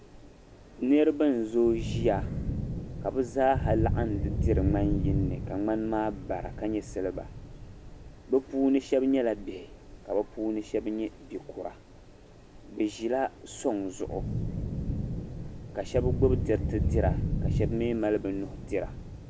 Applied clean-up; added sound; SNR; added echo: none; Thunder / Rain; 3 dB; none.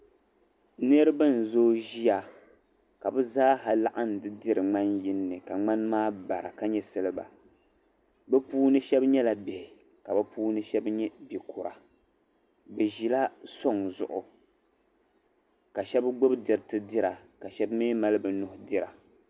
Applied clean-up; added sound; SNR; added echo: none; none; none; none.